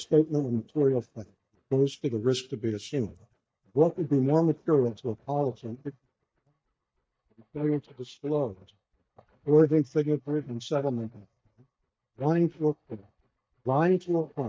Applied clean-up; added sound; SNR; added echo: neural mask model DeepFilterNet 3.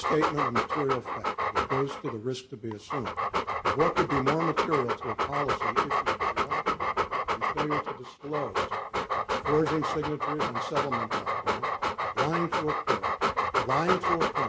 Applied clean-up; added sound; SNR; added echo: none; Dog; -4 dB; none.